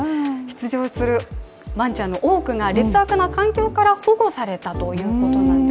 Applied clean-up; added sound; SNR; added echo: none; none; none; none.